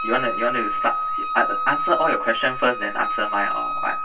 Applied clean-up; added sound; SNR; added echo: none; Wind instrument, woodwind instrument; 2 dB; reverberation time 0.1 s.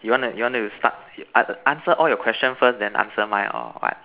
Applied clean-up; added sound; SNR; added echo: none; none; none; none.